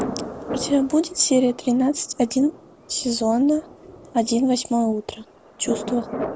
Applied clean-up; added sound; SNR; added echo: none; Thunder; 12 dB; none.